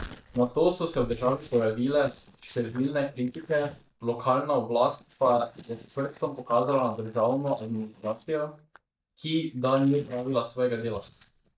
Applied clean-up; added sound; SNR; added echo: neural mask model DeepFilterNet 3.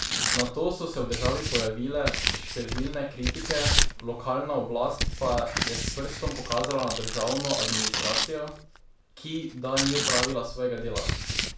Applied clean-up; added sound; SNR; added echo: none; Tearing; -1 dB; reverberation time 0.3 s.